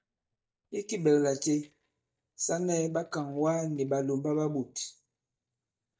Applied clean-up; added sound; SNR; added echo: neural mask model DeepFilterNet 3.